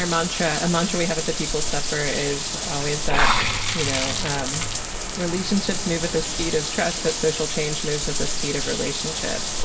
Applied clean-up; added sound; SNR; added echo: none; Bathtub (filling or washing) / Water; -1 dB; reverberation time 0.2 s.